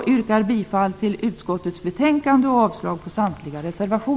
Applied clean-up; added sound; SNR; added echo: none; none; none; none.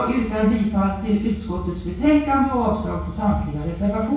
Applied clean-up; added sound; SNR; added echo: none; none; none; reverberation time 0.6 s.